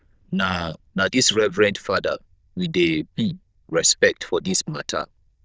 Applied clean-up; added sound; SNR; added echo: neural diffusion model UNIVERSE++.